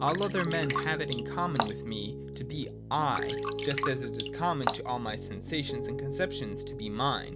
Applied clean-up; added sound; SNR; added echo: none; Piano + Drip; 2 dB; none.